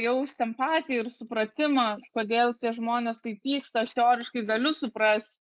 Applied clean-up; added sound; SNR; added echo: neural mask model Resemble Enhance denoiser.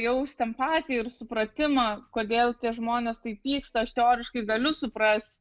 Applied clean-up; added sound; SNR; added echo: none; none; none; none.